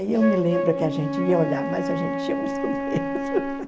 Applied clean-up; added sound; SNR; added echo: none; Wind instrument, woodwind instrument; 2 dB; none.